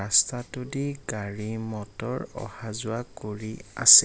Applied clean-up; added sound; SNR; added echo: none; none; none; none.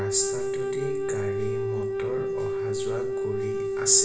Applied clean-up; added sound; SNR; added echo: none; Wind instrument, woodwind instrument; -1 dB; reverberation time 0.9 s.